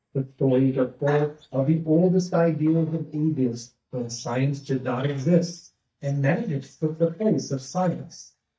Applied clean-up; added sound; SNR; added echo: neural mask model DeepFilterNet 3.